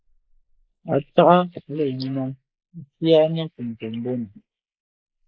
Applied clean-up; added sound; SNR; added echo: neural mask model Resemble Enhance denoiser.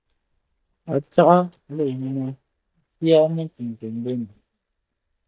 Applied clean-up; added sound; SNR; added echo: neural mask model DeepFilterNet 3.